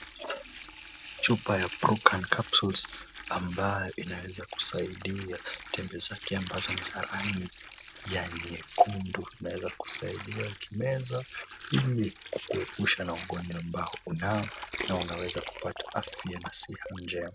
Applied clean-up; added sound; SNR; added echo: none; Water; 11 dB; none.